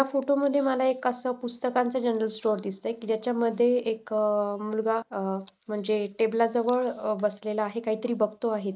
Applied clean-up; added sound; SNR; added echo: neural mask model Resemble Enhance denoiser.